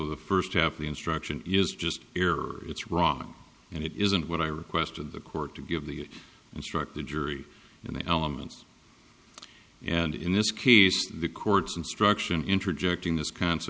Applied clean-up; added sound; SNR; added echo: none; none; none; none.